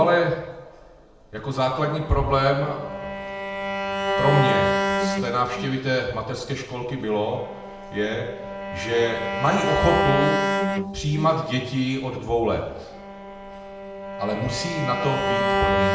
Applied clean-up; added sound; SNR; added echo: none; Bowed string instrument; 2 dB; reverberation time 0.7 s.